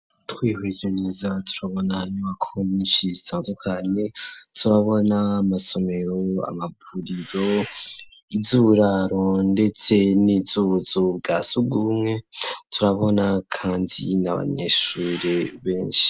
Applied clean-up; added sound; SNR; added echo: none; Engine; 16 dB; none.